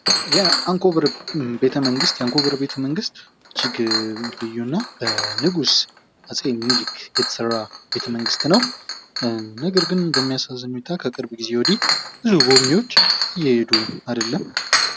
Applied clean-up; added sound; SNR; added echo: none; Chink, clink; 2 dB; none.